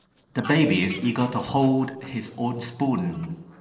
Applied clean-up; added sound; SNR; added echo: neural separator model SepFormer DNS4.